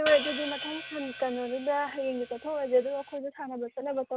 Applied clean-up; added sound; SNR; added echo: none; Hi-hat; 10 dB; none.